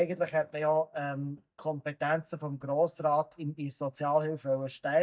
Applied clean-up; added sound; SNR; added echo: neural mask model DeepFilterNet 3.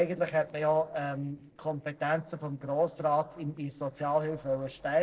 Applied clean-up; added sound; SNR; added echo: neural separator model SepFormer DNS4.